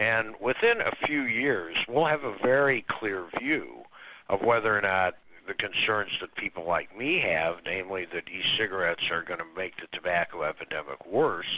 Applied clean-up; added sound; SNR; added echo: none; none; none; none.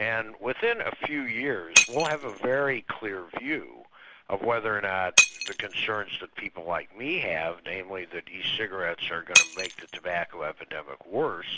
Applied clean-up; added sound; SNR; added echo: none; Shatter; -1 dB; none.